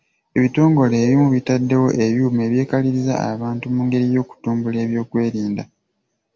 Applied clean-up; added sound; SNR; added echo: none; none; none; none.